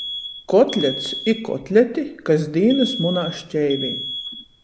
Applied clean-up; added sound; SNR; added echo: none; Alarm; 11 dB; none.